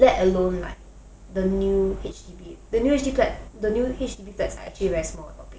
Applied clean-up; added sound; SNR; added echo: none; none; none; none.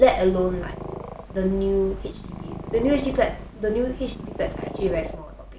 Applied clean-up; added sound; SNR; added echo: none; Purr; 13 dB; none.